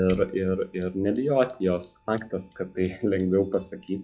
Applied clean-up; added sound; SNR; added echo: classical method log-MMSE.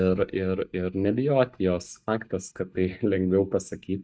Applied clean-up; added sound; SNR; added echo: neural mask model DeepFilterNet 3.